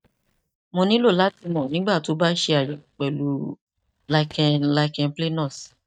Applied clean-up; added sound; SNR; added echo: neural mask model DeepFilterNet 3.